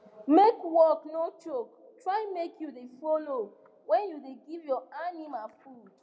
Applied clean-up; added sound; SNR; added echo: none; none; none; none.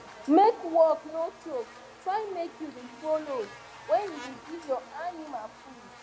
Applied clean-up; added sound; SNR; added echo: none; Buzz; 19 dB; none.